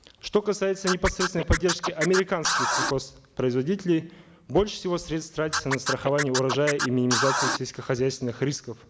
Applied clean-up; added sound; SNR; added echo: none; Scratching (performance technique); 2 dB; none.